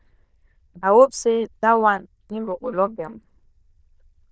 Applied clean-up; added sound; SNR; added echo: neural diffusion model UNIVERSE++.